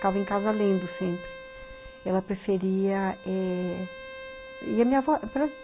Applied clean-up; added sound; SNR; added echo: none; Bowed string instrument; 15 dB; none.